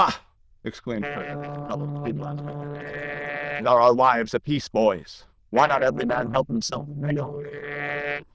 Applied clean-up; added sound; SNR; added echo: neural diffusion model UNIVERSE++.